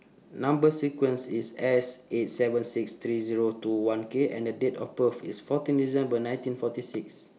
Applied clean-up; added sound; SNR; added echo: none; none; none; none.